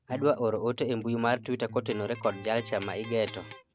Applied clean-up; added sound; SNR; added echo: none; Electric guitar; 14 dB; none.